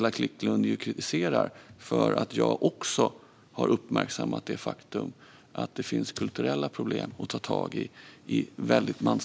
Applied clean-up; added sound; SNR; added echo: none; none; none; none.